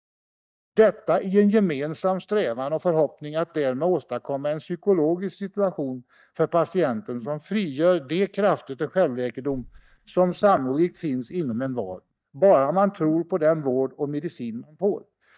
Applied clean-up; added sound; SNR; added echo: neural mask model DeepFilterNet 3.